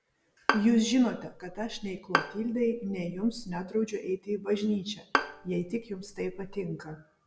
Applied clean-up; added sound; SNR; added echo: none; Bowed string instrument; 5 dB; none.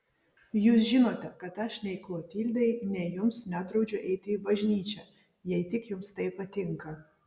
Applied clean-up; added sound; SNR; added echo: none; none; none; none.